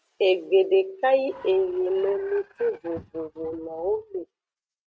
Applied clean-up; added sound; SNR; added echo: neural mask model RNNoise.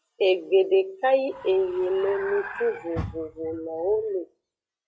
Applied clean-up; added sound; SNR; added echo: classical method log-MMSE.